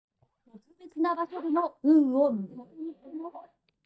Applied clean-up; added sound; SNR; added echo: neural mask model DeepFilterNet 3.